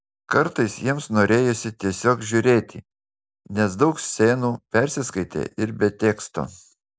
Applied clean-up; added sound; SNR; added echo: none; none; none; none.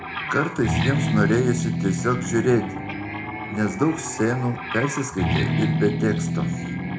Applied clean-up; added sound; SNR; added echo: none; Guitar; 1 dB; reverberation time 0.3 s.